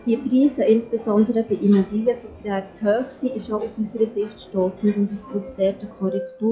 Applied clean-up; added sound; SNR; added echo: classical method log-MMSE.